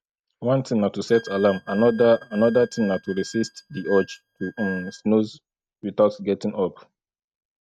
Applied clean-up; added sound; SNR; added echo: neural mask model RNNoise.